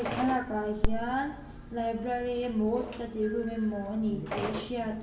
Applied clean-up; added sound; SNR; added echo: none; Telephone; 4 dB; reverberation time 0.9 s.